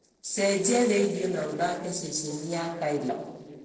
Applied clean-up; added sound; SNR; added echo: neural separator model SepFormer DNS4.